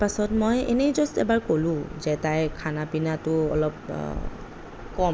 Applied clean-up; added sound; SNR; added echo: none; none; none; none.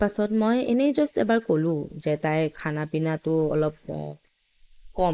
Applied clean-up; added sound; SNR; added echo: neural mask model Resemble Enhance denoiser.